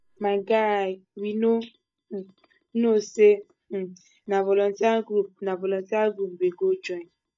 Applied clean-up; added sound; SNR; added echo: neural mask model DeepFilterNet 3.